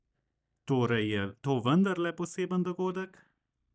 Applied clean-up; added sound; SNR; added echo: neural mask model DeepFilterNet 3.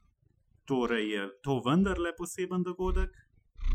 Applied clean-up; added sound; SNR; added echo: classical method Wiener filter.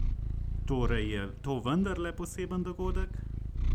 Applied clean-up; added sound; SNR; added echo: none; Purr; -1 dB; none.